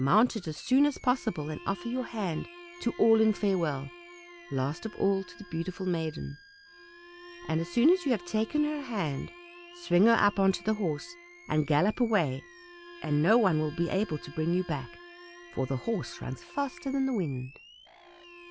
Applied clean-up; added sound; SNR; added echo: none; Bowed string instrument + Animal; 19 dB; none.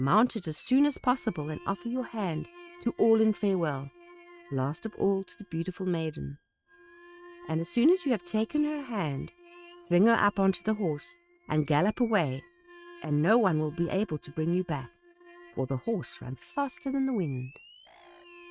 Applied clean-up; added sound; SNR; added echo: neural mask model RNNoise.